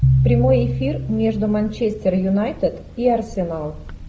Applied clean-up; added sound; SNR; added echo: none; Piano; 2 dB; none.